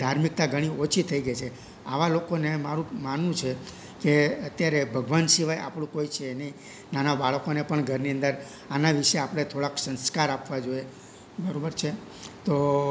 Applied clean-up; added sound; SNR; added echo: none; none; none; none.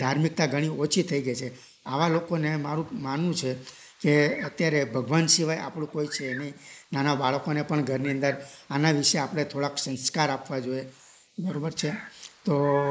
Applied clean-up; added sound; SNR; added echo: neural mask model Resemble Enhance denoiser.